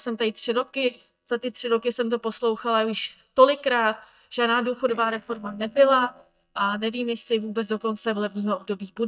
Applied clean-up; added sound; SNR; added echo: neural mask model DeepFilterNet 3.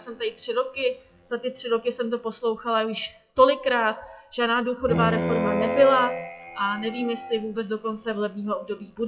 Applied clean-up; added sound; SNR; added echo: classical method WPE with log-MMSE.